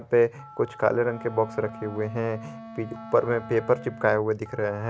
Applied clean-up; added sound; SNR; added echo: none; Telephone + Wind instrument, woodwind instrument; 16 dB; none.